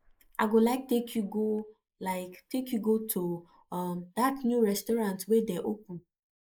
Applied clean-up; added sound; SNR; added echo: neural mask model Resemble Enhance denoiser.